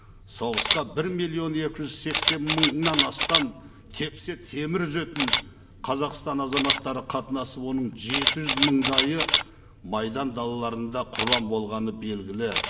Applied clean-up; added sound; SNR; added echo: none; Camera; -1 dB; reverberation time 1.4 s.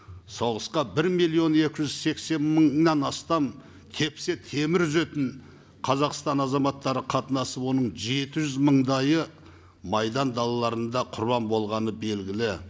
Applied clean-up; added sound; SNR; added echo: none; none; none; none.